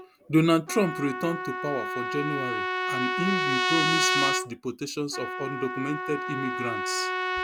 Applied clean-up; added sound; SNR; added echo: none; Trumpet; 0 dB; none.